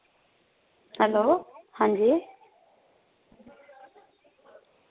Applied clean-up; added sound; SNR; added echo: none; none; none; none.